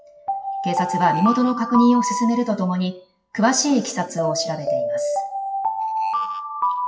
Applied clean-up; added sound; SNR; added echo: classical method WPE with log-MMSE.